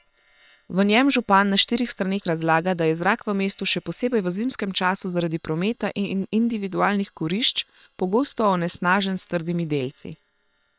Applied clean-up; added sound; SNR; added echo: neural separator model SepFormer WHAM!.